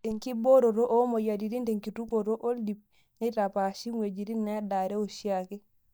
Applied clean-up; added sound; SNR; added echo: neural mask model DeepFilterNet 3.